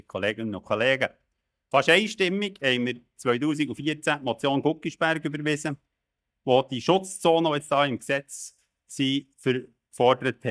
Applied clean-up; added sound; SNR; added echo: neural mask model DeepFilterNet 3.